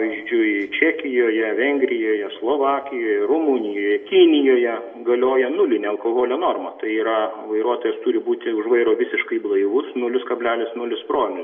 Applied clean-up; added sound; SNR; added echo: none; none; none; reverberation time 0.9 s.